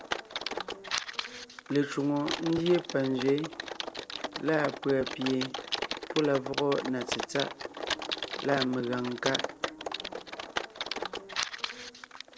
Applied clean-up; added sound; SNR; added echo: none; Typing; 5 dB; none.